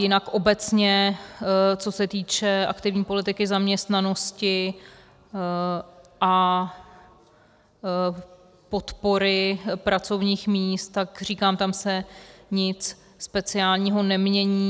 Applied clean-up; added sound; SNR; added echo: none; none; none; none.